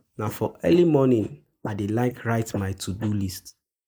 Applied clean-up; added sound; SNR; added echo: neural mask model Resemble Enhance denoiser.